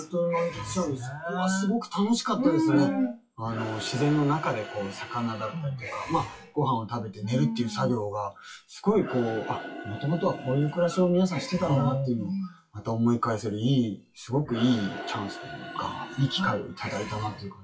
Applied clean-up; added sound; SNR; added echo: classical method WPE with log-MMSE.